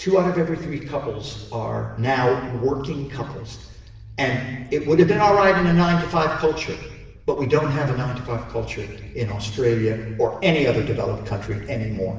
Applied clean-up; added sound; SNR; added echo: none; none; none; reverberation time 1.1 s.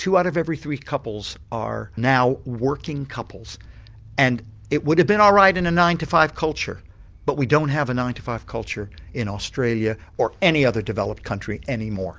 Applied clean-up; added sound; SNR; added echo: none; none; none; none.